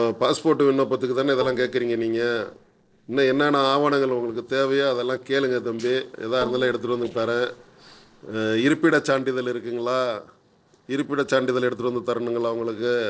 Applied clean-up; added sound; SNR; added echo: neural separator model SepFormer DNS4.